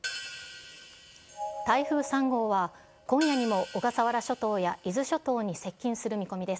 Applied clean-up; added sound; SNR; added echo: none; Hi-hat; 15 dB; none.